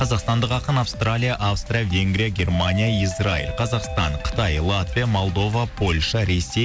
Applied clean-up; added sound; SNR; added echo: none; Doorbell; 17 dB; none.